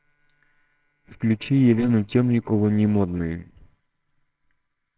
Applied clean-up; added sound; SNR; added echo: neural separator model SepFormer WHAMR!.